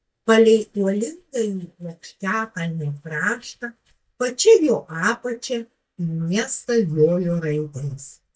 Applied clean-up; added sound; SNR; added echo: neural mask model DeepFilterNet 3.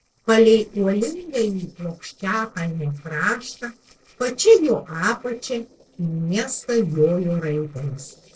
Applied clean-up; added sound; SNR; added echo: neural separator model SepFormer DNS4.